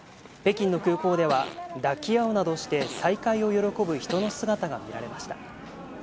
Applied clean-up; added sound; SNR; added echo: none; Fart; 15 dB; none.